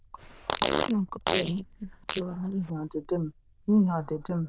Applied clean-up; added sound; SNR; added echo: neural diffusion model UNIVERSE++.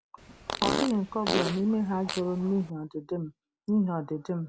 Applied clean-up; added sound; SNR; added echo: none; Fart; 3 dB; none.